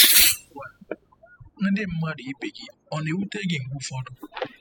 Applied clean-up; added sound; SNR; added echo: classical method spectral subtraction.